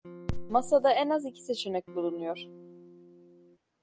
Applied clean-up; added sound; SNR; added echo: none; Electric guitar / Strum; 19 dB; none.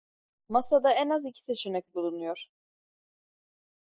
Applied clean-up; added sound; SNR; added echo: neural mask model Resemble Enhance denoiser.